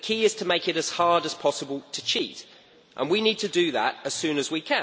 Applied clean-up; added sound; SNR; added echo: none; none; none; none.